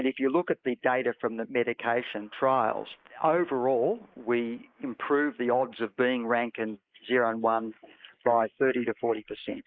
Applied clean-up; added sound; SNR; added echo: neural mask model Resemble Enhance denoiser.